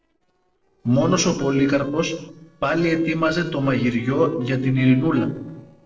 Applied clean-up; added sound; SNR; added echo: neural separator model SepFormer DNS4.